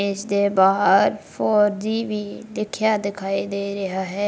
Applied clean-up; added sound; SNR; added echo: none; none; none; none.